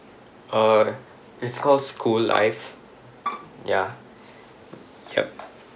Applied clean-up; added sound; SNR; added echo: none; Bowed string instrument; 7 dB; none.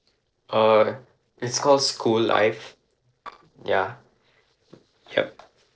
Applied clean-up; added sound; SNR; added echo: neural separator model SepFormer DNS4.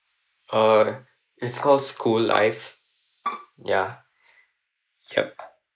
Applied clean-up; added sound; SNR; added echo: neural mask model Resemble Enhance denoiser.